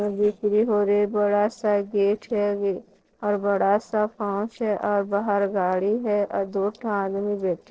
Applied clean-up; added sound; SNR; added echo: neural separator model SepFormer DNS4.